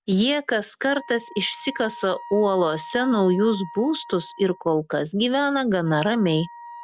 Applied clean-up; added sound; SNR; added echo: none; Wind instrument, woodwind instrument; 19 dB; none.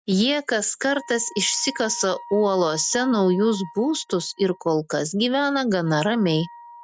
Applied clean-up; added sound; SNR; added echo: neural mask model RNNoise.